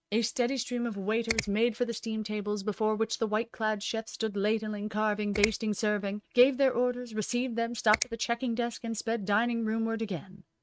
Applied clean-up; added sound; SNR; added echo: neural mask model RNNoise.